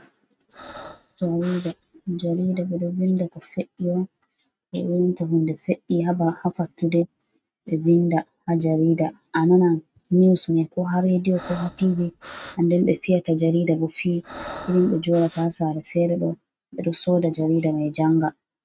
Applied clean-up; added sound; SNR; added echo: neural mask model RNNoise.